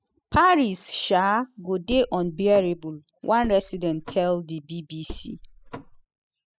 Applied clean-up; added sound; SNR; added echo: classical method spectral subtraction.